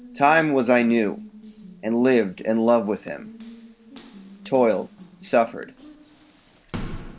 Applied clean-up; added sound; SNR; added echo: none; Water tap, faucet; 17 dB; none.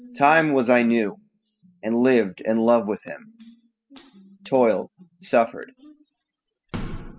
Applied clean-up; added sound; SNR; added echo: classical method spectral subtraction.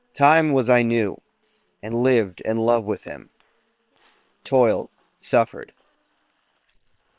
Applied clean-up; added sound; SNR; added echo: neural separator model SepFormer WHAM!.